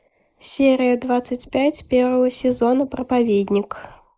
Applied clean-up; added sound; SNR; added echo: neural mask model Resemble Enhance denoiser.